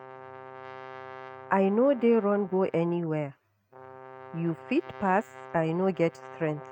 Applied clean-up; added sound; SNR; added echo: neural mask model RNNoise.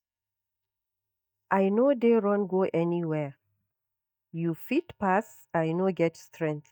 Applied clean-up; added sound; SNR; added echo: neural mask model DeepFilterNet 3.